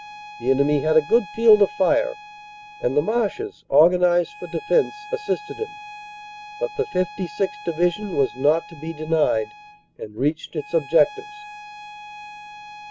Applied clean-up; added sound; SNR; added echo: none; Bowed string instrument; 17 dB; none.